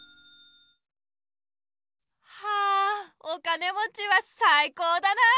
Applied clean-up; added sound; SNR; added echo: none; none; none; none.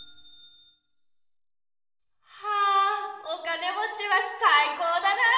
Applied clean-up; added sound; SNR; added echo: none; none; none; reverberation time 1.2 s.